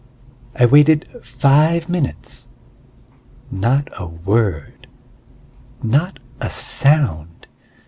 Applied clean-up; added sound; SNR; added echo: none; none; none; none.